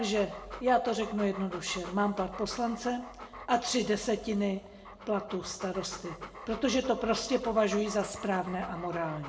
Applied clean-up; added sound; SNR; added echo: none; Dog; 14 dB; reverberation time 0.6 s.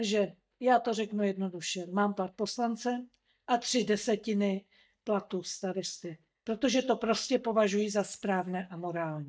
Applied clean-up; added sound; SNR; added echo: neural mask model DeepFilterNet 3.